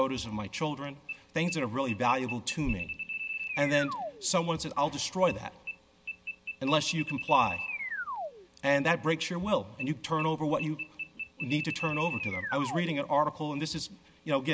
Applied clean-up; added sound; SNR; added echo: none; Alarm; 7 dB; none.